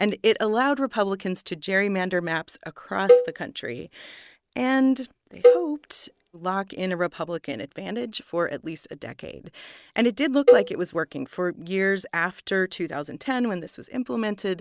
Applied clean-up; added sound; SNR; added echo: neural mask model RNNoise.